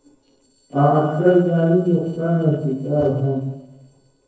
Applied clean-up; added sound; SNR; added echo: neural separator model SepFormer DNS4.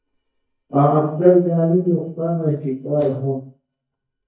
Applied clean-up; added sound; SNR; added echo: neural mask model DeepFilterNet 3.